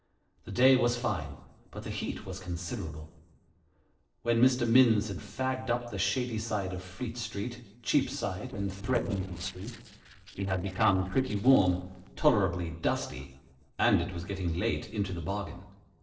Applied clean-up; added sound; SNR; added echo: neural separator model SepFormer DNS4.